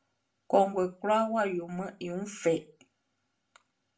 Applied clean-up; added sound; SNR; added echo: none; none; none; reverberation time 0.3 s.